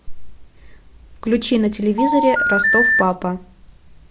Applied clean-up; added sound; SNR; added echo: none; Telephone; -4 dB; none.